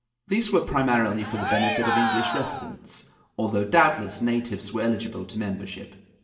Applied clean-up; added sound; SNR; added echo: none; Cheering; 1 dB; reverberation time 0.8 s.